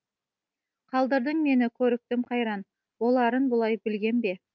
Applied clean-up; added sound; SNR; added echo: none; none; none; none.